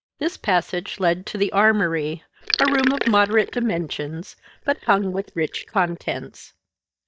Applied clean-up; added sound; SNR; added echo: neural mask model DeepFilterNet 3.